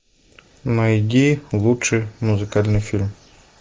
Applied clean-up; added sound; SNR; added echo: neural mask model Resemble Enhance denoiser.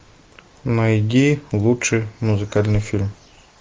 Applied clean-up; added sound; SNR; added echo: none; none; none; none.